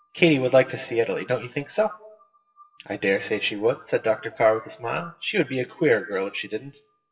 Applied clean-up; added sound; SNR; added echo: classical method WPE with log-MMSE.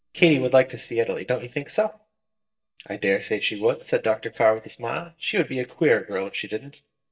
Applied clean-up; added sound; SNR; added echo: neural mask model DeepFilterNet 3.